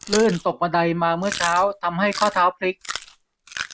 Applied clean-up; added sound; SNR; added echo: none; Chewing, mastication; 12 dB; none.